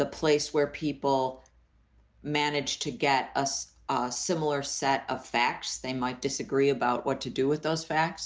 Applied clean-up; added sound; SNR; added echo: none; none; none; none.